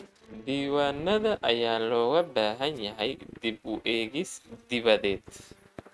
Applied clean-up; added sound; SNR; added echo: neural mask model RNNoise.